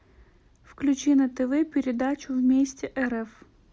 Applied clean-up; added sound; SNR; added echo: none; none; none; none.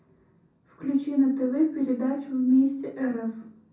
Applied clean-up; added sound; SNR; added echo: none; none; none; reverberation time 0.6 s.